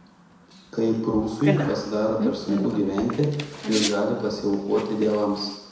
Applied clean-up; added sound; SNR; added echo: none; Bicycle; 7 dB; reverberation time 1.0 s.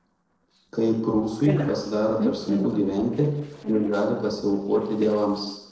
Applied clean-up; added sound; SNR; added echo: neural separator model SepFormer DNS4.